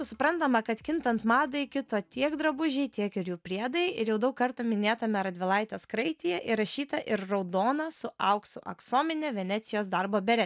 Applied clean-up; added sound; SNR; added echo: none; none; none; none.